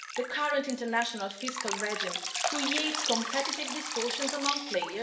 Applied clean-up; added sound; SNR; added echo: none; Drip; 2 dB; reverberation time 1.1 s.